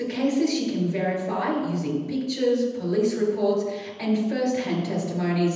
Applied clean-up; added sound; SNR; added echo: none; none; none; reverberation time 1.1 s.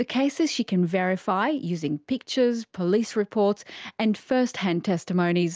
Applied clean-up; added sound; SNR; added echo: none; none; none; none.